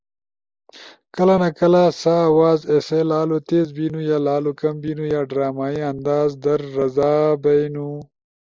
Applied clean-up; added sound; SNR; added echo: neural mask model Resemble Enhance denoiser.